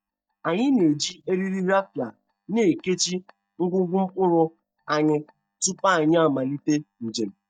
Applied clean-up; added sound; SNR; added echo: neural mask model DeepFilterNet 3.